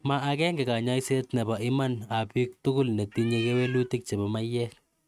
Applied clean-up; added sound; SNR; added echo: neural mask model RNNoise.